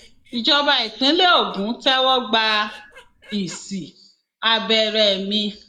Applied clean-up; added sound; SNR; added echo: neural mask model Resemble Enhance denoiser.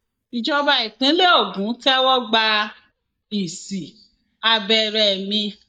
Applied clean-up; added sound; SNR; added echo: neural mask model DeepFilterNet 3.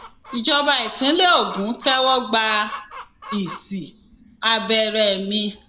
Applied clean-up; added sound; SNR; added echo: none; Chicken, rooster; 18 dB; none.